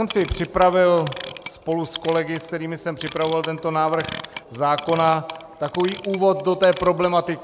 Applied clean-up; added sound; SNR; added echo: none; Clock; 12 dB; none.